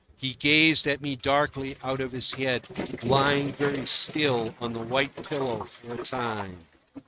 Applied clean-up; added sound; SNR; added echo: neural mask model RNNoise.